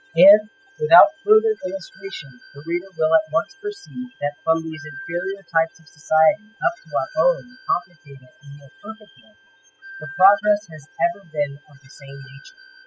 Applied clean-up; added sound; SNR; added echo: classical method spectral subtraction.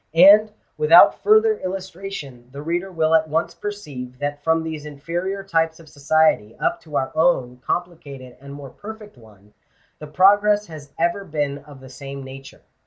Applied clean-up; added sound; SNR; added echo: none; none; none; none.